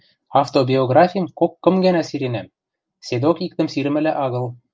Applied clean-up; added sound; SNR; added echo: none; none; none; none.